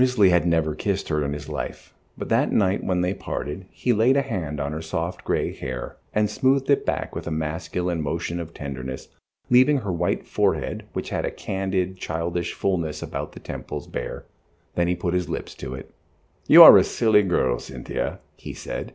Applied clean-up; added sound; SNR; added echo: none; none; none; none.